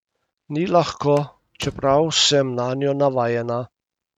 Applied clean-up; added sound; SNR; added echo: neural mask model RNNoise.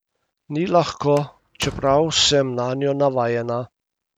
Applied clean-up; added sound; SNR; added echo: none; Slam; 17 dB; none.